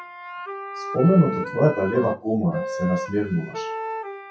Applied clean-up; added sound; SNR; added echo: classical method WPE with log-MMSE.